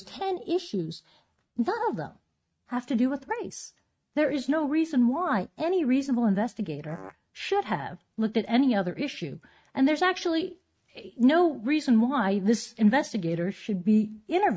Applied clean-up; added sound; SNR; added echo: neural mask model RNNoise.